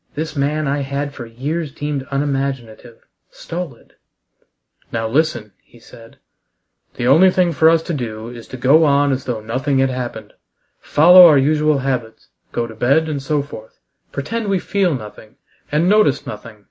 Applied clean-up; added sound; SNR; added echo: none; none; none; none.